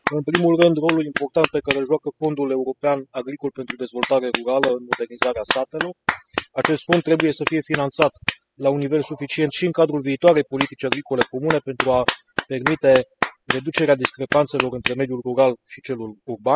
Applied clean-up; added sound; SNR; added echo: classical method spectral subtraction.